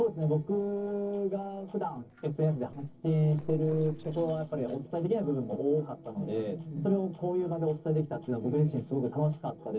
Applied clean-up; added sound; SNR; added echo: neural separator model SepFormer DNS4.